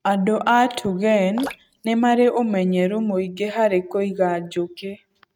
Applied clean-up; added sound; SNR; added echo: neural mask model RNNoise.